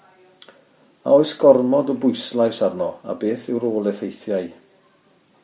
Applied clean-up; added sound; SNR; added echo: none; none; none; none.